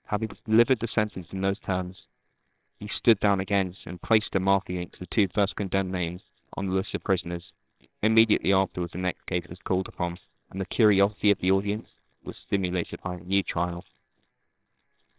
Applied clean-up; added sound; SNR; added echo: neural separator model SepFormer WHAMR!.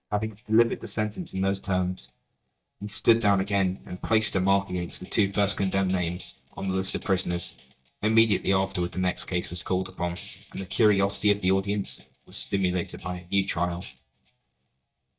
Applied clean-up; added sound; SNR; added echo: neural mask model DeepFilterNet 3.